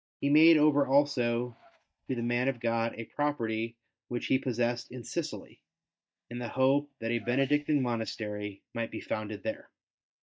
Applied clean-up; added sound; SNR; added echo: neural mask model DeepFilterNet 3.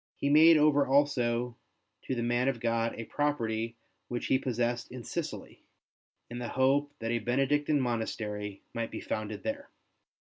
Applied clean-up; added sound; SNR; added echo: none; none; none; none.